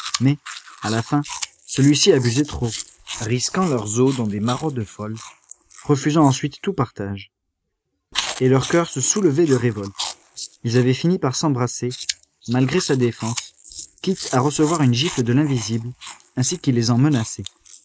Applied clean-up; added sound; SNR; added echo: neural mask model Resemble Enhance denoiser.